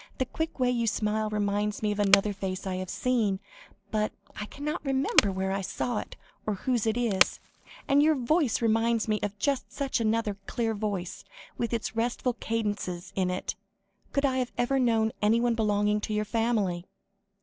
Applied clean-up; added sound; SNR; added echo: none; Wood; 6 dB; none.